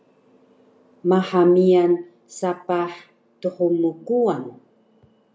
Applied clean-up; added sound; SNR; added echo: none; none; none; none.